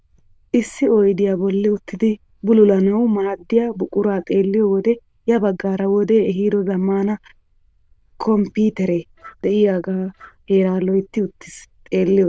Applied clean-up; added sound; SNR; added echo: neural diffusion model UNIVERSE++.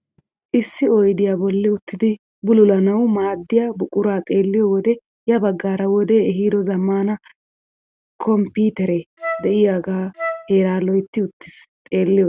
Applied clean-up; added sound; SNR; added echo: none; Wind instrument, woodwind instrument; 11 dB; none.